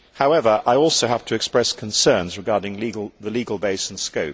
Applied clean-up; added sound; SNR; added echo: none; none; none; none.